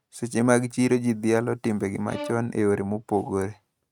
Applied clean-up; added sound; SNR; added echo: neural mask model RNNoise.